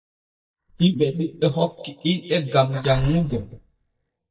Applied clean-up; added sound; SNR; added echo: neural mask model DeepFilterNet 3.